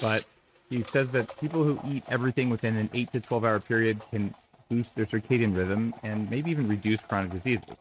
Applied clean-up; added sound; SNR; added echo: neural mask model RNNoise.